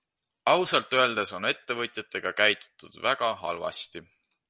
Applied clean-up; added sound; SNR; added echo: none; none; none; none.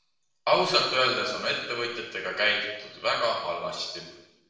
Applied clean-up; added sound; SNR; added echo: none; none; none; reverberation time 0.9 s.